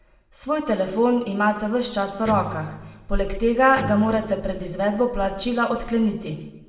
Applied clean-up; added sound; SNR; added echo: none; Electric guitar; 11 dB; reverberation time 0.9 s.